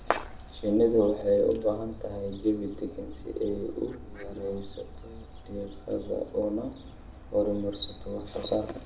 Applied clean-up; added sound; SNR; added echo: none; Fowl; 15 dB; reverberation time 0.9 s.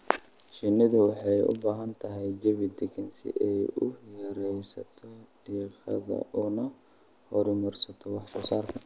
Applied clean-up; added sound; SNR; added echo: none; none; none; none.